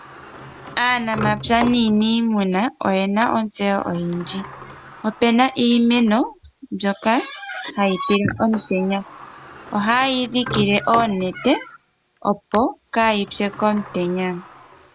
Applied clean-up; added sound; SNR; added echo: none; Sliding door; 15 dB; none.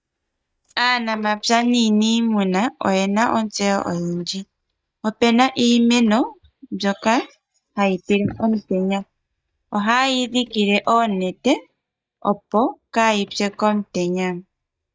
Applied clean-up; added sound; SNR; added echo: neural mask model DeepFilterNet 3.